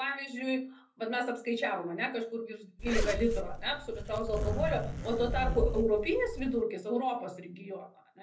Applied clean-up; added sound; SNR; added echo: none; Zipper (clothing); 1 dB; reverberation time 0.3 s.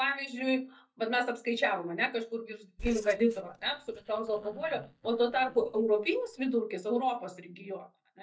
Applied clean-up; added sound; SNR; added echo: neural mask model DeepFilterNet 3.